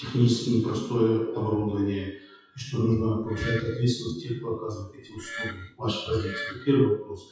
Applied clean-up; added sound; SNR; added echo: classical method WPE with log-MMSE.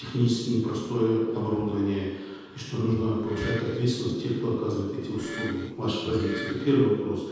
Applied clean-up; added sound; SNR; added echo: none; Wood; 14 dB; reverberation time 1.2 s.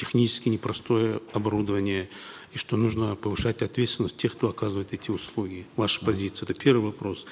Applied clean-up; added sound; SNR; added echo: none; none; none; none.